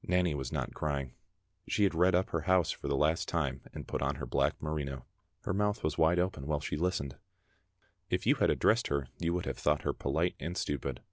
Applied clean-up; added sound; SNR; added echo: none; none; none; none.